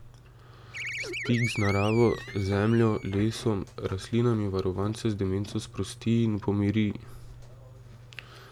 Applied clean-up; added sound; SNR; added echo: none; Animal; 10 dB; none.